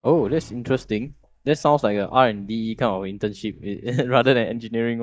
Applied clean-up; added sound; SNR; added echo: neural mask model DeepFilterNet 3.